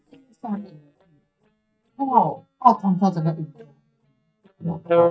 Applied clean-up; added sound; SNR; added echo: neural mask model DeepFilterNet 3.